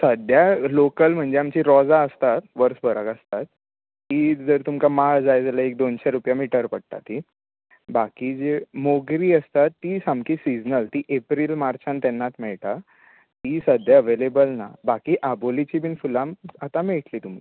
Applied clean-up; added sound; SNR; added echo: none; none; none; none.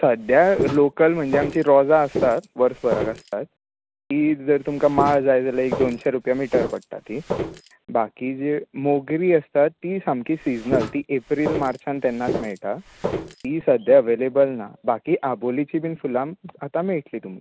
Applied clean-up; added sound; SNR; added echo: none; Walk, footsteps; 8 dB; none.